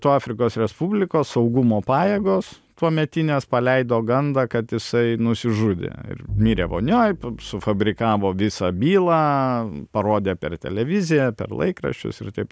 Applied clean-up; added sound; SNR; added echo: none; Bowed string instrument; 14 dB; none.